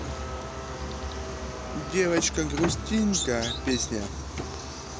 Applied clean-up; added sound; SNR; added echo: none; Car; 8 dB; none.